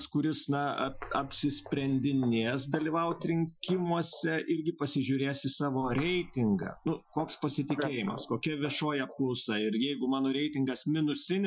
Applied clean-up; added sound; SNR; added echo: classical method Wiener filter.